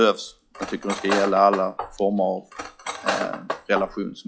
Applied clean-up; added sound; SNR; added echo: classical method log-MMSE.